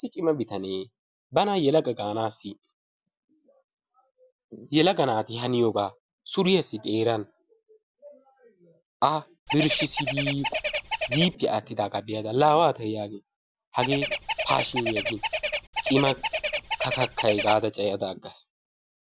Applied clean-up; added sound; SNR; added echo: none; Bird; 0 dB; none.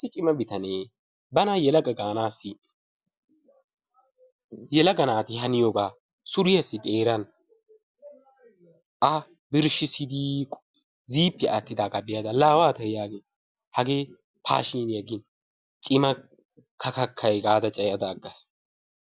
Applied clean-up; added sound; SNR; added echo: none; none; none; none.